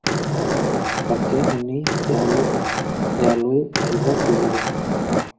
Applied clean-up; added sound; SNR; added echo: none; Skateboard; -3 dB; reverberation time 0.6 s.